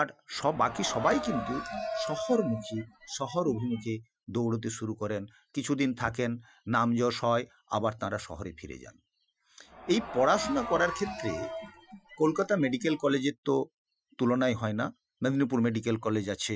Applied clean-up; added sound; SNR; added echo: classical method Wiener filter.